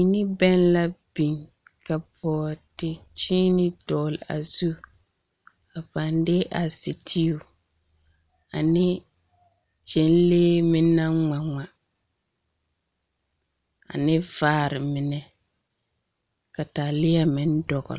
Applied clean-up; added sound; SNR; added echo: none; none; none; none.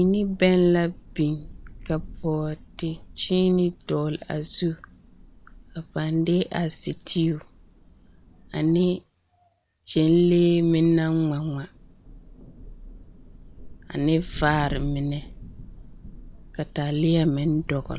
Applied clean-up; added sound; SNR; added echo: none; Thunder; 17 dB; none.